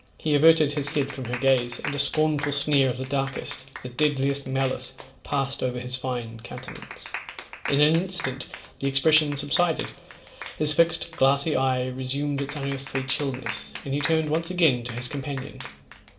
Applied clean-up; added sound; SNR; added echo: none; Clapping; 14 dB; reverberation time 0.8 s.